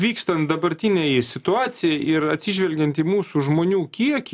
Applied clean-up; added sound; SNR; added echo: none; none; none; none.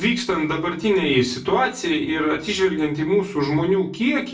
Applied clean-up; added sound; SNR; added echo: none; none; none; reverberation time 0.3 s.